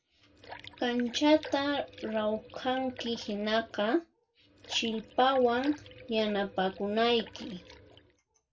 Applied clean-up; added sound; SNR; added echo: none; Liquid; 18 dB; reverberation time 0.2 s.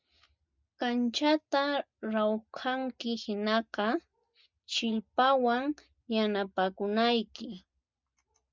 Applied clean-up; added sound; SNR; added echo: none; none; none; none.